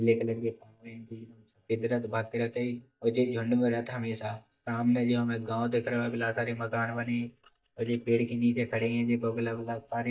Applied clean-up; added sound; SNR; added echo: neural mask model DeepFilterNet 3.